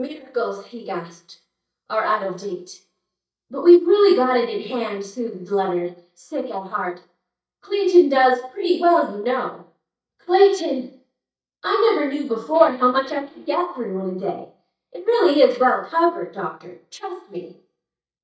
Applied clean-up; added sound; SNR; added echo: neural mask model DeepFilterNet 3.